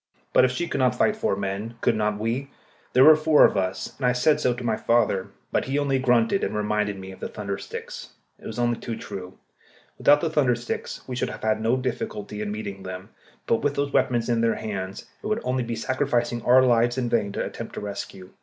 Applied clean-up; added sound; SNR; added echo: none; none; none; none.